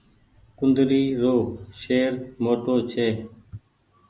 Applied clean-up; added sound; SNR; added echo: none; none; none; none.